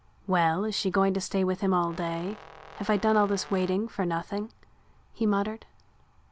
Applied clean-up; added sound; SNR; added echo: none; Brass instrument; 19 dB; none.